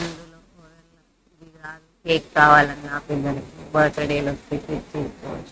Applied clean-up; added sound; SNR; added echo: neural mask model RNNoise.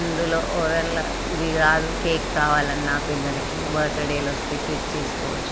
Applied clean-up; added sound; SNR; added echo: none; Water; 2 dB; none.